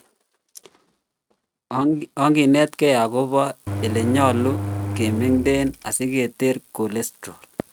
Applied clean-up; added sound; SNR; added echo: neural mask model RNNoise.